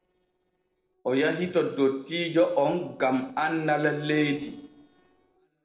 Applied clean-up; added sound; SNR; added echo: neural separator model SepFormer DNS4.